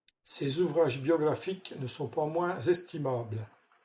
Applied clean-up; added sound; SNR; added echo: none; none; none; none.